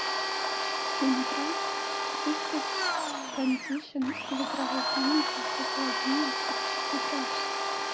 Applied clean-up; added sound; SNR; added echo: none; Domestic sounds, home sounds; -3 dB; none.